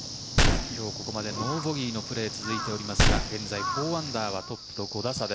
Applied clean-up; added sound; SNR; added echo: none; Gunshot, gunfire; -2 dB; none.